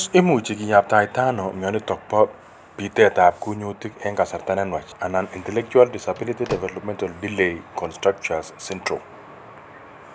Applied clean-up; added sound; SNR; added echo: none; Slam / Microwave oven; 14 dB; none.